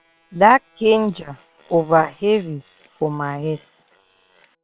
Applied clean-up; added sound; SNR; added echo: neural separator model SepFormer WHAM!.